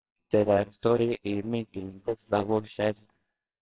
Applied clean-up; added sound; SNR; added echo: neural separator model SepFormer WHAMR!.